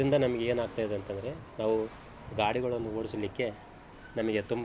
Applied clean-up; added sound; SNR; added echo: none; Rattle / Chatter / Hiss / Engine / Mechanisms; 18 dB; none.